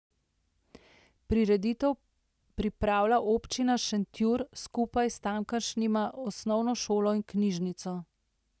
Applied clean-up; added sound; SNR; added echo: none; none; none; none.